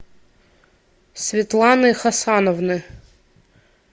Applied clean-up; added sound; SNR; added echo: none; none; none; none.